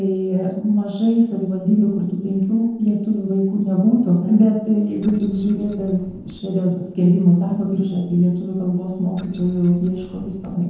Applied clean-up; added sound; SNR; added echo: neural separator model SepFormer DNS4.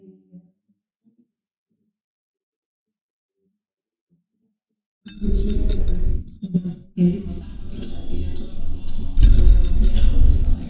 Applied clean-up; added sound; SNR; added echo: neural mask model DeepFilterNet 3.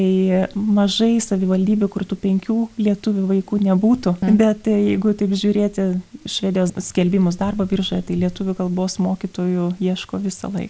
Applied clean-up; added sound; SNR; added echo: none; none; none; none.